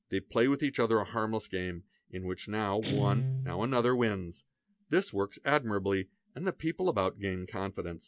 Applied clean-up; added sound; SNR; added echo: none; Guitar; 9 dB; none.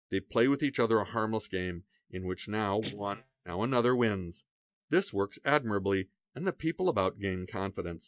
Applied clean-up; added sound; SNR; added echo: neural mask model DeepFilterNet 3.